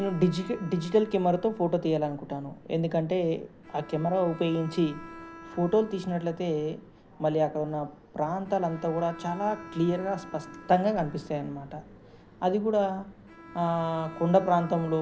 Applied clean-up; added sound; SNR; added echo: none; Bowed string instrument; 19 dB; none.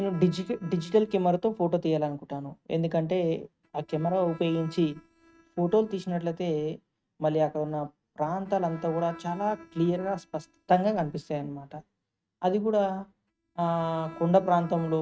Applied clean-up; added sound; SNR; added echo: neural mask model RNNoise.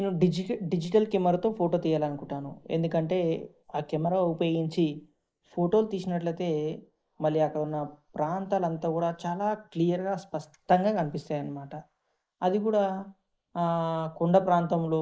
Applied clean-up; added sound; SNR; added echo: neural mask model Resemble Enhance denoiser.